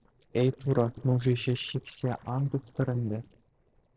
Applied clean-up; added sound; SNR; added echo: neural separator model SepFormer DNS4.